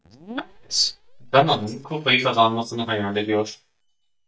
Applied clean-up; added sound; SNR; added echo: neural mask model DeepFilterNet 3.